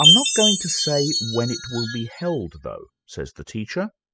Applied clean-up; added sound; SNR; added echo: classical method spectral subtraction.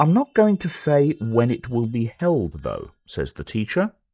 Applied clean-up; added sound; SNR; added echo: neural mask model DeepFilterNet 3.